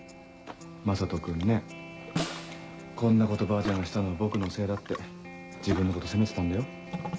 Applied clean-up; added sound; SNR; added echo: none; Ocean + Snare drum; 11 dB; none.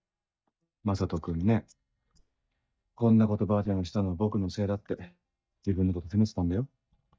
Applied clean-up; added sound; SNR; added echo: neural mask model DeepFilterNet 3.